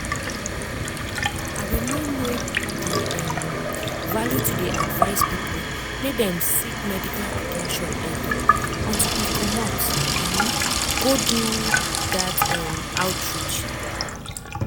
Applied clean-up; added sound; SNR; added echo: none; Sink (filling or washing) / Water tap, faucet; -4 dB; none.